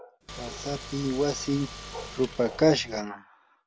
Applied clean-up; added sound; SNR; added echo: none; Car; 13 dB; none.